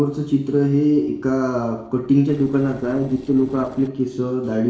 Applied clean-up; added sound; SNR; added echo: neural separator model SepFormer DNS4.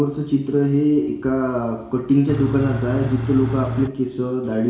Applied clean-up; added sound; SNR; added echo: none; Engine / Truck; 4 dB; reverberation time 0.7 s.